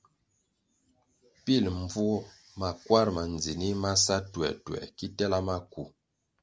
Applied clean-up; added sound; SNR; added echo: none; none; none; none.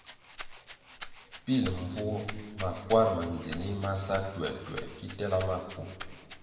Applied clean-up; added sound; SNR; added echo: none; Rattle (instrument); 4 dB; reverberation time 1.9 s.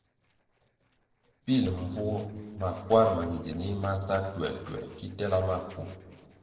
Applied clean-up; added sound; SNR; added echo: neural separator model SepFormer DNS4.